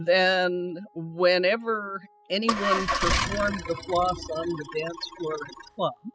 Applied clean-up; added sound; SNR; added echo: classical method spectral subtraction.